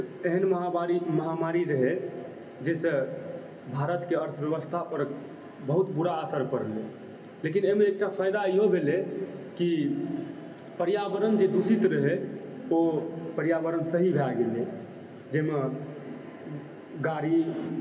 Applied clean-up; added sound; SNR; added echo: none; none; none; reverberation time 0.3 s.